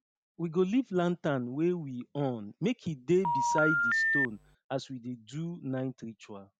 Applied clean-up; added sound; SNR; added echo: none; Telephone; -3 dB; none.